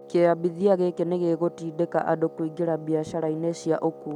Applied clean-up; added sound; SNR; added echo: none; Wind instrument, woodwind instrument; 19 dB; none.